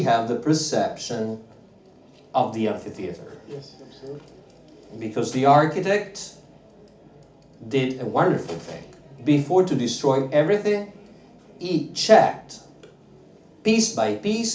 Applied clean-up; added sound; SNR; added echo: none; none; none; reverberation time 0.4 s.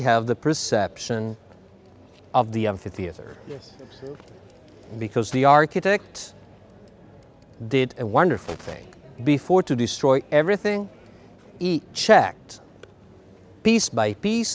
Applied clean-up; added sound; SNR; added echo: none; none; none; none.